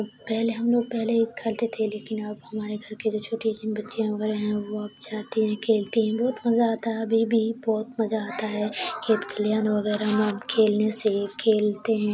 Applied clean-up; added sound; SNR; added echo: none; none; none; none.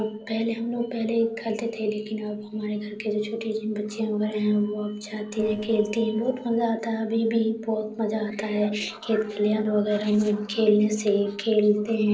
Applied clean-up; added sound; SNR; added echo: neural separator model SepFormer DNS4.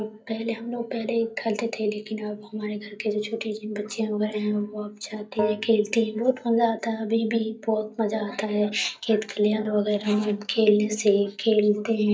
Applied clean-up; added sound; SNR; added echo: neural mask model DeepFilterNet 3.